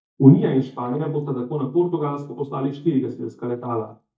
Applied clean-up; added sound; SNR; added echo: neural mask model DeepFilterNet 3.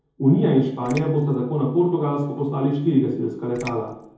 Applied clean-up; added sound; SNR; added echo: none; Raindrop; 19 dB; reverberation time 0.7 s.